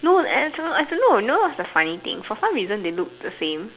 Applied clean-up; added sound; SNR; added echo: none; none; none; none.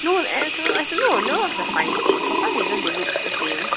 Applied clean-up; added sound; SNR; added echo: none; Sink (filling or washing) / Water tap, faucet; -2 dB; none.